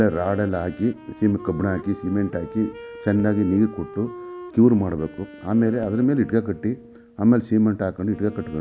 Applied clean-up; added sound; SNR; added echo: none; Wind instrument, woodwind instrument; 17 dB; none.